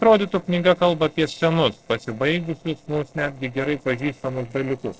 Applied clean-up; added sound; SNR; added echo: neural separator model SepFormer DNS4.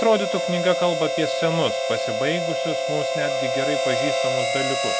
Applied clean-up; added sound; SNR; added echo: none; Harmonica; -1 dB; none.